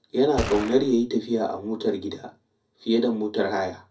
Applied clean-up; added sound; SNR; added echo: none; Gunshot, gunfire; 7 dB; reverberation time 0.3 s.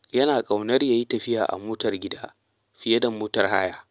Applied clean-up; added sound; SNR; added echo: none; none; none; none.